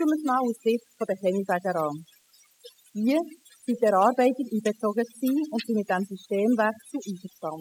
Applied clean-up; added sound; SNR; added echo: classical method spectral subtraction.